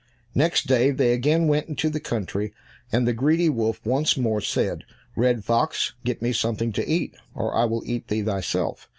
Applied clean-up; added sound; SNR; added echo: none; none; none; none.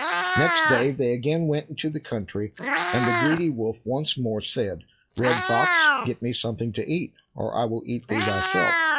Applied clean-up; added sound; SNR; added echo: classical method log-MMSE.